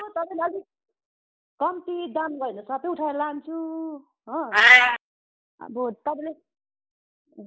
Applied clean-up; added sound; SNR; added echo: neural mask model Resemble Enhance denoiser.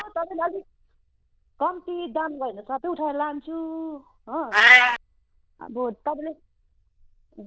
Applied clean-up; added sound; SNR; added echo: neural diffusion model UNIVERSE++.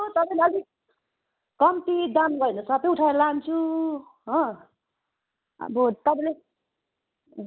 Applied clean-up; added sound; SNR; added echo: none; none; none; none.